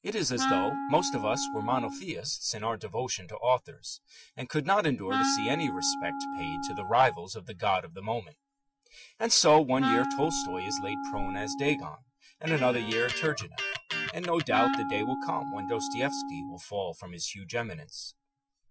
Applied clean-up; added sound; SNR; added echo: classical method Wiener filter.